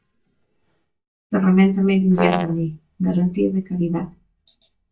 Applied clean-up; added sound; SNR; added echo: neural mask model DeepFilterNet 3.